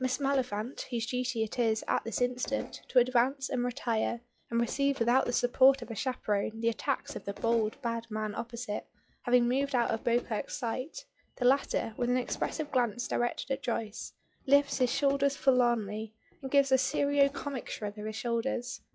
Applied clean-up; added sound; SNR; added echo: classical method log-MMSE.